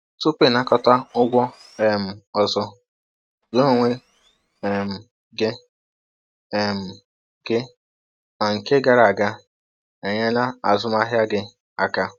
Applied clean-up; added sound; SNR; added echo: neural mask model RNNoise.